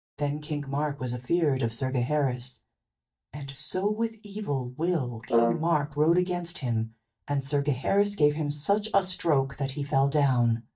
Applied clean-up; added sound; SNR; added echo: neural mask model DeepFilterNet 3.